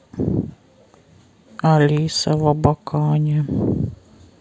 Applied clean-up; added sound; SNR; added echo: none; none; none; none.